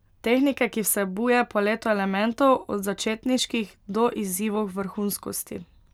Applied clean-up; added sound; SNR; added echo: none; none; none; none.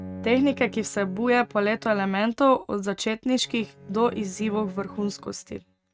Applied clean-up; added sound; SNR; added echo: neural mask model RNNoise.